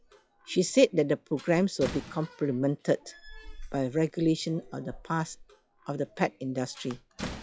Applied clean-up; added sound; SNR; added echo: classical method log-MMSE.